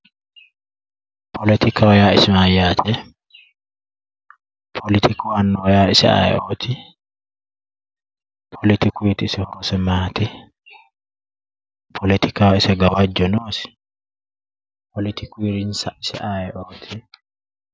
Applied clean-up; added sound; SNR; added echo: none; none; none; none.